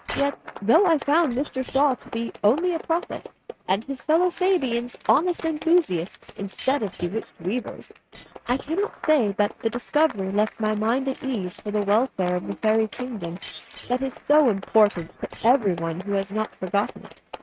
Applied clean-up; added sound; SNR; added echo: neural mask model RNNoise.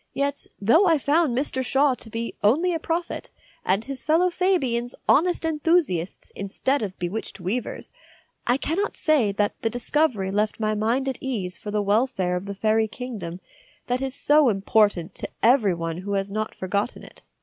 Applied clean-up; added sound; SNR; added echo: none; none; none; none.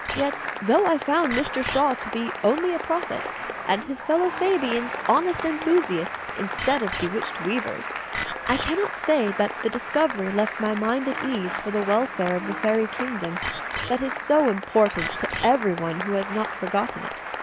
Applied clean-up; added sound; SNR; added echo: none; Applause / Cheering + Bicycle bell; 7 dB; none.